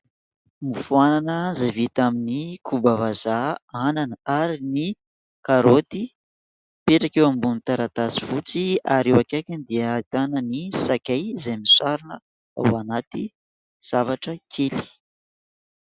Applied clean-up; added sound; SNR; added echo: none; none; none; none.